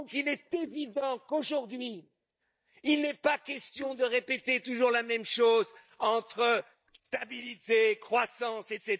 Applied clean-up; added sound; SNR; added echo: neural mask model DeepFilterNet 3.